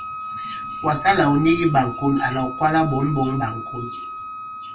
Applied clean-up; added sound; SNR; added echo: none; Wind instrument, woodwind instrument; 10 dB; reverberation time 0.2 s.